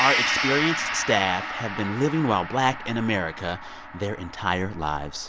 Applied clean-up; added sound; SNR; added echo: none; Gong; 4 dB; none.